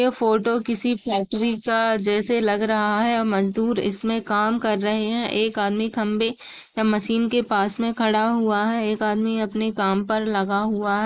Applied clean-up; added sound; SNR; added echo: neural mask model Resemble Enhance denoiser.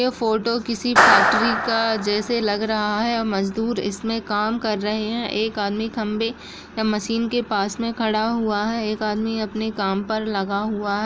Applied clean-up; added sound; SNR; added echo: none; Clapping; 0 dB; none.